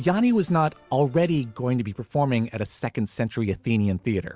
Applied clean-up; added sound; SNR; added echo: none; none; none; none.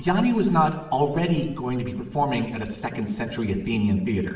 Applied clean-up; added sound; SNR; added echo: none; none; none; reverberation time 0.8 s.